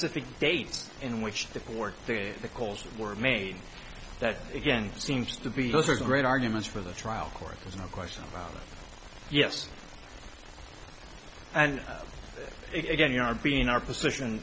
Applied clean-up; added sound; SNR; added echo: none; none; none; none.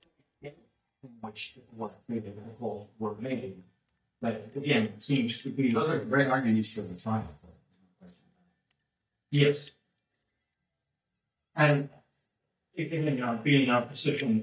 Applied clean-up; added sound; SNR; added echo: neural mask model DeepFilterNet 3.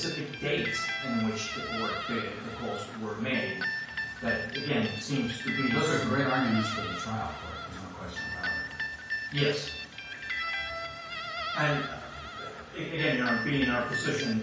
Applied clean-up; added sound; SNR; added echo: none; Guitar; 4 dB; reverberation time 0.5 s.